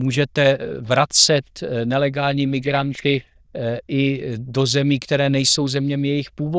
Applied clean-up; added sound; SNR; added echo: neural diffusion model UNIVERSE++.